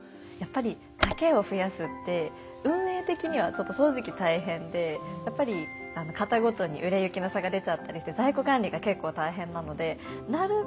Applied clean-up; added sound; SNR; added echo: none; Computer keyboard; 4 dB; none.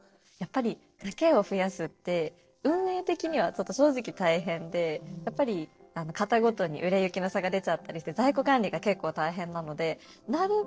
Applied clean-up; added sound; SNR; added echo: neural separator model SepFormer DNS4.